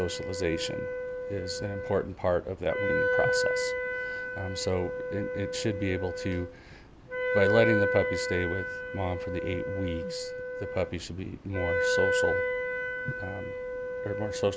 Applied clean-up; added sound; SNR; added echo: none; Wind instrument, woodwind instrument; -1 dB; none.